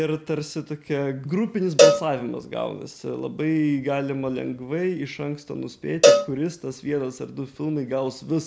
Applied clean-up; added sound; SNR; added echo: none; Cowbell; -4 dB; none.